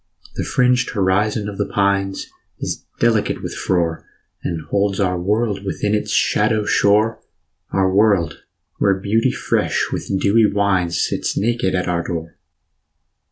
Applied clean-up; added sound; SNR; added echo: none; none; none; none.